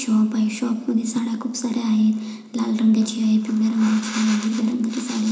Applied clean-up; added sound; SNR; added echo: none; none; none; reverberation time 0.8 s.